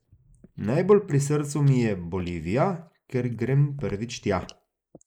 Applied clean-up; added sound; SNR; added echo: neural mask model Resemble Enhance denoiser.